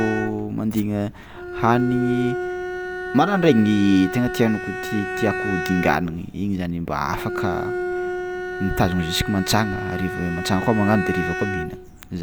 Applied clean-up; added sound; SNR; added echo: none; Bowed string instrument; 6 dB; none.